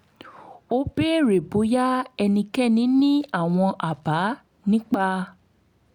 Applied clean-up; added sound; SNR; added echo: none; none; none; none.